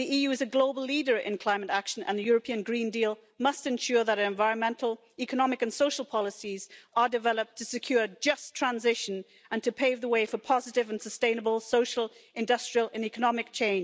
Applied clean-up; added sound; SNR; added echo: none; none; none; none.